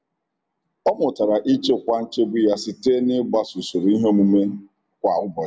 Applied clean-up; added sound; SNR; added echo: none; none; none; none.